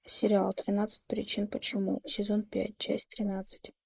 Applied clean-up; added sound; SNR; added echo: neural mask model Resemble Enhance denoiser.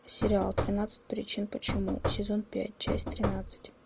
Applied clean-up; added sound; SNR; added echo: none; Knock / Wood; 3 dB; none.